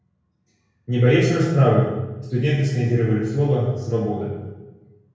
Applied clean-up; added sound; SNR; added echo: none; none; none; reverberation time 1.0 s.